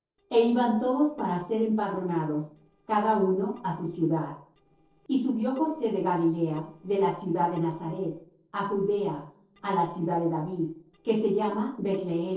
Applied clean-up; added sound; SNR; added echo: neural separator model SepFormer DNS4.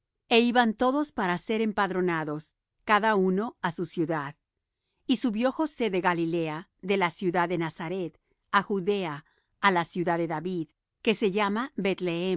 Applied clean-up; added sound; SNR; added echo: none; none; none; none.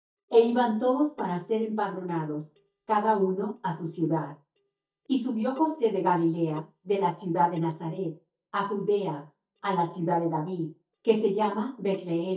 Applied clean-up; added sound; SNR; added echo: neural mask model DeepFilterNet 3.